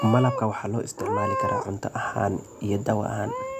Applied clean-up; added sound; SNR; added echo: none; Meow / Purr; 6 dB; none.